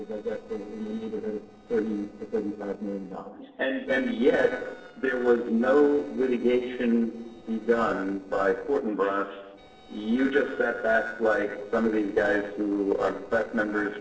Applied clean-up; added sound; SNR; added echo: neural separator model SepFormer DNS4.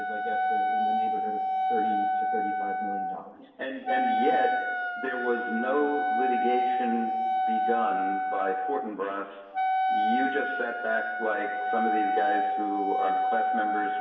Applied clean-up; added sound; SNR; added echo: none; Wind instrument, woodwind instrument; -5 dB; reverberation time 1.2 s.